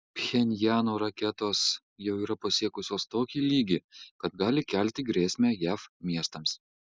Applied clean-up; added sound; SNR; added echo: none; none; none; none.